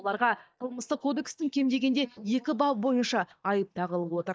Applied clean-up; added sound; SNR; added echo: neural mask model DeepFilterNet 3.